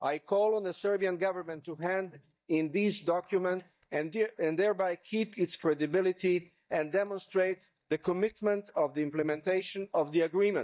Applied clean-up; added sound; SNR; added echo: neural mask model DeepFilterNet 3.